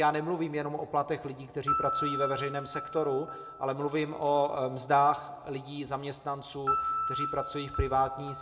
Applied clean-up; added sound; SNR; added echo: none; Piano; 6 dB; reverberation time 1.6 s.